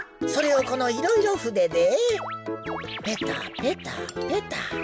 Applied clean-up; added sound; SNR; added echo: none; none; none; none.